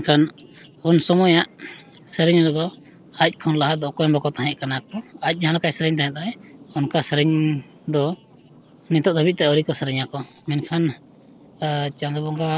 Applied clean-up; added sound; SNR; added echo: neural separator model SepFormer DNS4.